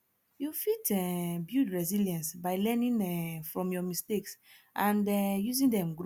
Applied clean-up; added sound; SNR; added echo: none; none; none; none.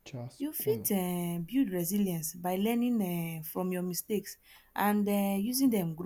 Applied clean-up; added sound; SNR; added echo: none; Clock; 19 dB; none.